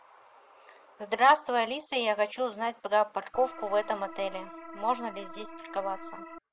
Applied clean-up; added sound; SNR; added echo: none; Organ; 14 dB; none.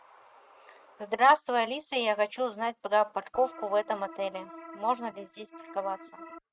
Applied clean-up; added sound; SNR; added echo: neural mask model RNNoise.